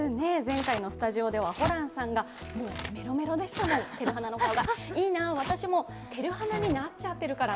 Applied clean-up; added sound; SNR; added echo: none; Tearing; 12 dB; none.